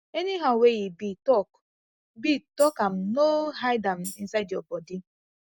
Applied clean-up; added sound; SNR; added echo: none; Tambourine; 18 dB; none.